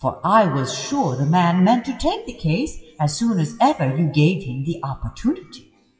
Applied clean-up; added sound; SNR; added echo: classical method WPE with log-MMSE.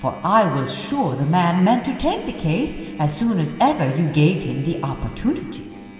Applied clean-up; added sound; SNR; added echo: none; Engine; 19 dB; reverberation time 2.6 s.